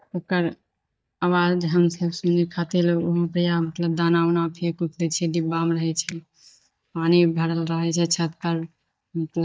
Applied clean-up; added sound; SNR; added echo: neural mask model DeepFilterNet 3.